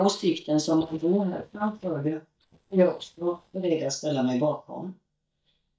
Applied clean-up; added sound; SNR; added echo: neural mask model DeepFilterNet 3.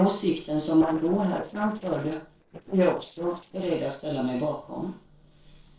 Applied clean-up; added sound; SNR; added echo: neural separator model SepFormer DNS4.